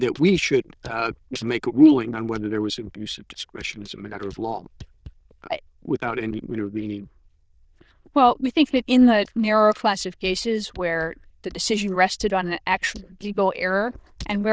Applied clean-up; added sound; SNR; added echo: neural diffusion model UNIVERSE++.